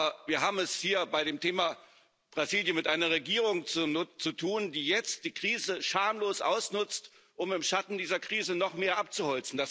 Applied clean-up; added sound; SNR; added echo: none; none; none; none.